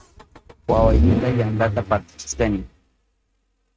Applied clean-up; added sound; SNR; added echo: neural mask model RNNoise.